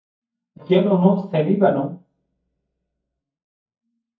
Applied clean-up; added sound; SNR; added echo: neural mask model DeepFilterNet 3.